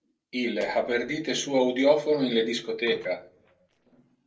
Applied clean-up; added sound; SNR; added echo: neural separator model SepFormer DNS4.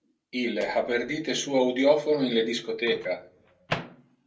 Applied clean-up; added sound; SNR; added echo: none; Microwave oven; 16 dB; reverberation time 0.2 s.